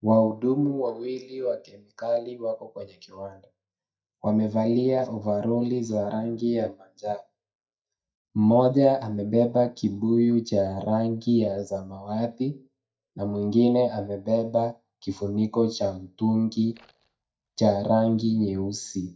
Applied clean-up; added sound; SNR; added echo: neural mask model DeepFilterNet 3.